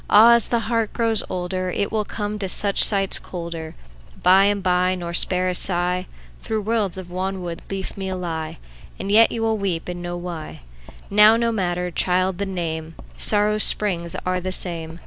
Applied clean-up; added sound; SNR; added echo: none; Writing; 14 dB; none.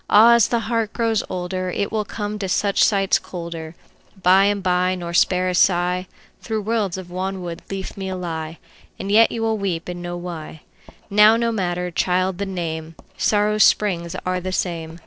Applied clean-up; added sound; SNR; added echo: neural separator model SepFormer DNS4.